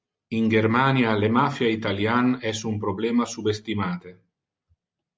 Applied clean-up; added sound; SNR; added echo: none; none; none; none.